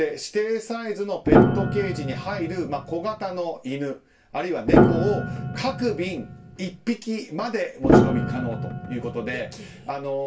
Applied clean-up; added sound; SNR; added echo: none; Piano; -4 dB; reverberation time 0.2 s.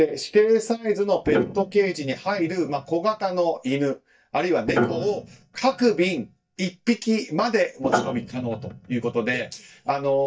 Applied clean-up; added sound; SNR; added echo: neural mask model DeepFilterNet 3.